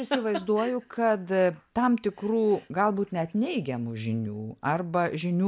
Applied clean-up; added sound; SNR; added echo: none; none; none; none.